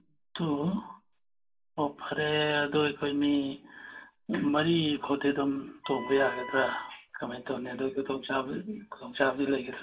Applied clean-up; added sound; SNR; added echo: none; Wind instrument, woodwind instrument; 12 dB; reverberation time 0.2 s.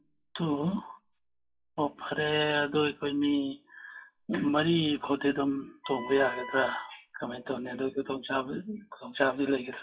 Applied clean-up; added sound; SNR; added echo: classical method WPE with log-MMSE.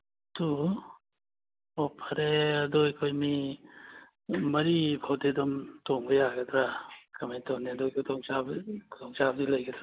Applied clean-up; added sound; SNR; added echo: none; none; none; none.